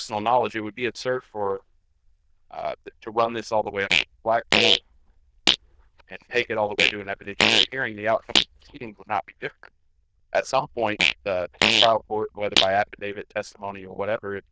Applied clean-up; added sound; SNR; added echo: neural diffusion model UNIVERSE++.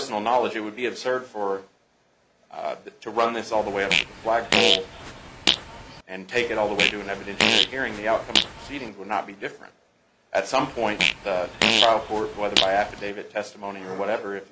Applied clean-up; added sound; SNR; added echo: none; Fart; -2 dB; none.